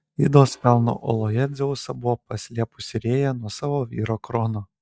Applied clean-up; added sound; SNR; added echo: neural mask model DeepFilterNet 3.